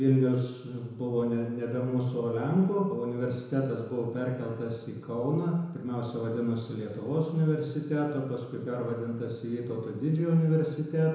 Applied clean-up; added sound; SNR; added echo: none; none; none; reverberation time 1.0 s.